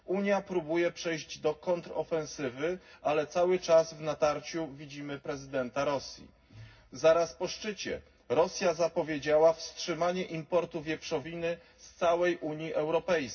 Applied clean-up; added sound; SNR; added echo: none; none; none; reverberation time 0.4 s.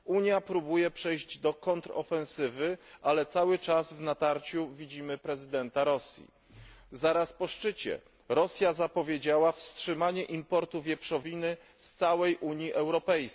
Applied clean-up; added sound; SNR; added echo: none; none; none; none.